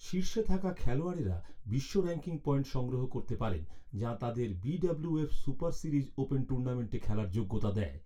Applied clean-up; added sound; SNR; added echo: none; none; none; reverberation time 0.2 s.